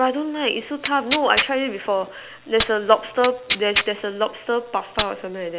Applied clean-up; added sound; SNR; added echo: none; Tearing; 7 dB; none.